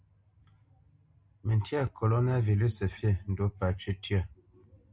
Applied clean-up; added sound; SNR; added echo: none; none; none; none.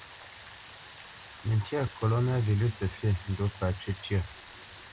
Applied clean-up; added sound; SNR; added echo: none; Rain; 18 dB; none.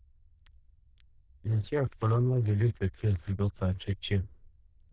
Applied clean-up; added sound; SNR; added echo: neural diffusion model UNIVERSE++.